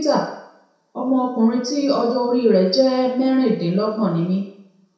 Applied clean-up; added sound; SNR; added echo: none; none; none; reverberation time 0.7 s.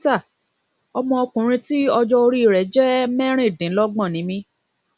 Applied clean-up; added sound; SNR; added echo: none; none; none; none.